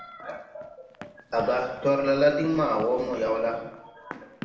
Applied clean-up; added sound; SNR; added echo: none; Run; 19 dB; reverberation time 0.7 s.